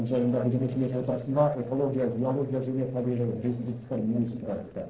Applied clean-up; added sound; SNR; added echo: neural separator model SepFormer DNS4.